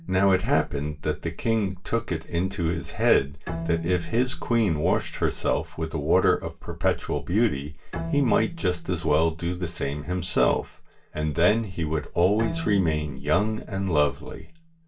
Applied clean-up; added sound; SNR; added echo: none; Bowed string instrument; 15 dB; reverberation time 0.2 s.